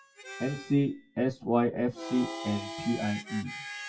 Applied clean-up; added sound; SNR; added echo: classical method WPE with log-MMSE.